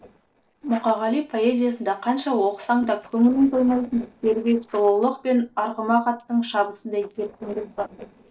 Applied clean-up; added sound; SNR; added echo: neural separator model SepFormer DNS4.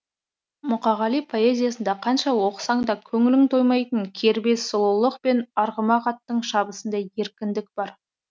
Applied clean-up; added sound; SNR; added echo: none; none; none; none.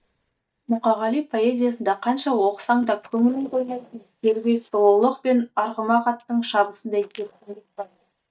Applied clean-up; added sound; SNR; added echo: neural mask model DeepFilterNet 3.